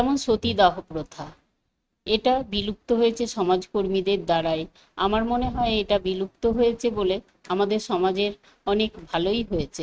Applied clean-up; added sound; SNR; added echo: neural mask model RNNoise.